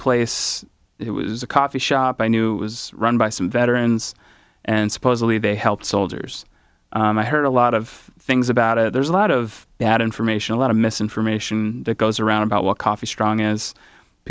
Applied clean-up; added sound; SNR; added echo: none; none; none; none.